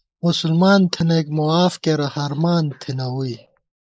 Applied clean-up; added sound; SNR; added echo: neural mask model Resemble Enhance denoiser.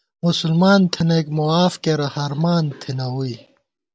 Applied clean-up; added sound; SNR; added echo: none; none; none; none.